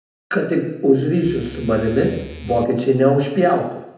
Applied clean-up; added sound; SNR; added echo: none; Musical instrument; 16 dB; reverberation time 0.8 s.